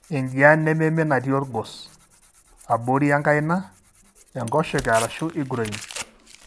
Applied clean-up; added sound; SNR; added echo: none; Tearing; 16 dB; none.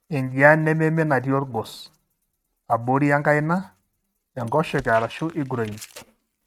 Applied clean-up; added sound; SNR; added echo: neural mask model RNNoise.